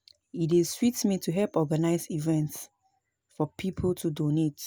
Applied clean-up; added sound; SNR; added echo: none; none; none; none.